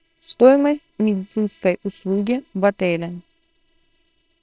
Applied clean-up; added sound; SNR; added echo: neural separator model SepFormer WHAM!.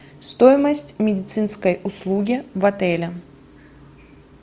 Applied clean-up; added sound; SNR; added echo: none; none; none; none.